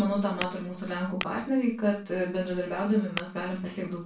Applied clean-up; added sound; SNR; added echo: none; Tap / Glass; 12 dB; reverberation time 0.3 s.